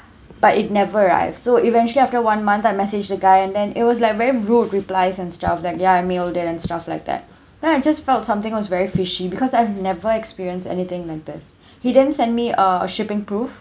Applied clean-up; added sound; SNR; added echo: none; none; none; none.